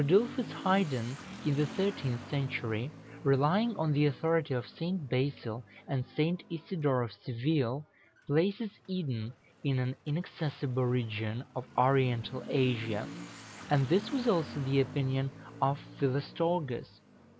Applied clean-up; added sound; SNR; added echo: none; Motorcycle / Accelerating, revving, vroom; 16 dB; none.